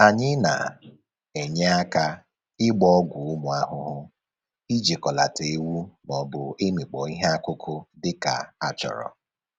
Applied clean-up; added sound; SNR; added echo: none; none; none; none.